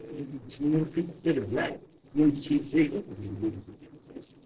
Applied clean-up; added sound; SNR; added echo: neural separator model SepFormer DNS4.